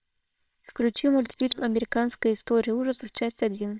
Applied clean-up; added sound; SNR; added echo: neural separator model SepFormer WHAMR!.